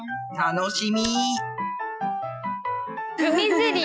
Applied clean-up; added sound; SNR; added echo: classical method Wiener filter.